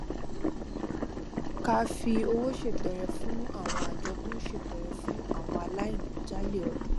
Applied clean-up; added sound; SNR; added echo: none; Boiling; -3 dB; none.